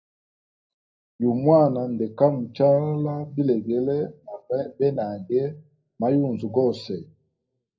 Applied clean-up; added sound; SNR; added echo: none; none; none; reverberation time 0.4 s.